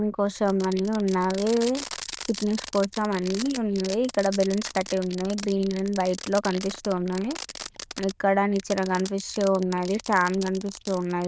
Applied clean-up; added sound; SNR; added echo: neural diffusion model UNIVERSE++.